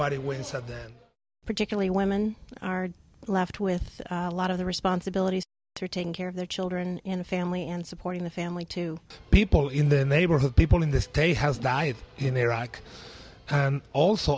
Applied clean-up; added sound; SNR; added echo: none; none; none; none.